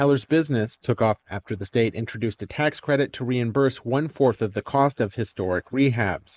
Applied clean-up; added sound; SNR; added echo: neural mask model Resemble Enhance denoiser.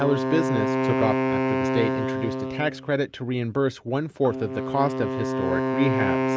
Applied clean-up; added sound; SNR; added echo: none; Wind instrument, woodwind instrument; 0 dB; none.